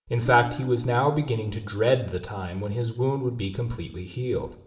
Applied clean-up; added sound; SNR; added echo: none; Electric guitar / Strum; 16 dB; reverberation time 1.3 s.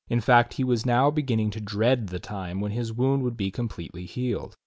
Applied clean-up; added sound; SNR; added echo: none; none; none; none.